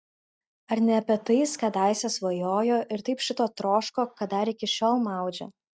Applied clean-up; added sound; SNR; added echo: none; none; none; none.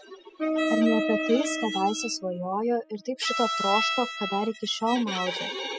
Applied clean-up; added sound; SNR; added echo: classical method spectral subtraction.